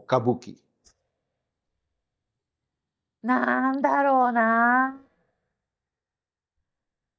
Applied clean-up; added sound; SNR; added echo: neural mask model DeepFilterNet 3.